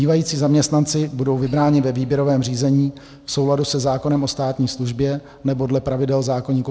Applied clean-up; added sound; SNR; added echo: none; none; none; none.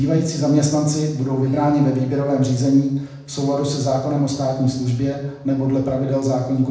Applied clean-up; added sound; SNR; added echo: none; none; none; reverberation time 0.8 s.